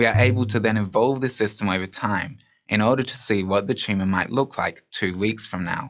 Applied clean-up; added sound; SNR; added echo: classical method log-MMSE.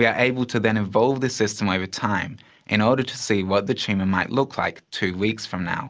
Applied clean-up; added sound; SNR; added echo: none; none; none; none.